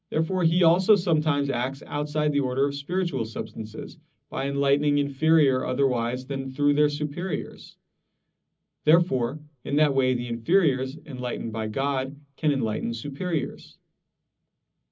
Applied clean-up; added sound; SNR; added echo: none; none; none; reverberation time 0.4 s.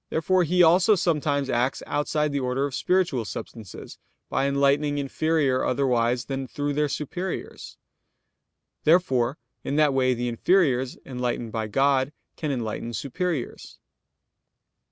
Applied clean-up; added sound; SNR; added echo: none; none; none; none.